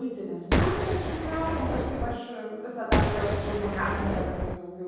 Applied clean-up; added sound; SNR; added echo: none; Boom; -4 dB; reverberation time 1.3 s.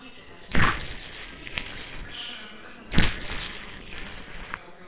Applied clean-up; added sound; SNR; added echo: neural separator model SepFormer WHAMR!.